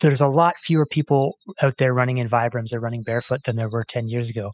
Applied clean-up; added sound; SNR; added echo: classical method spectral subtraction.